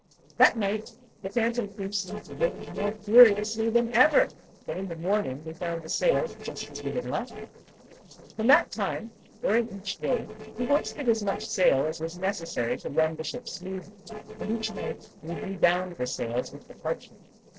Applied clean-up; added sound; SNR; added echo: neural separator model SepFormer DNS4.